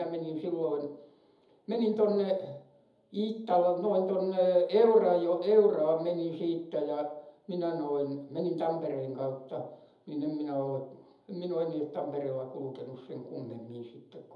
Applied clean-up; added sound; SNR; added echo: none; none; none; reverberation time 0.7 s.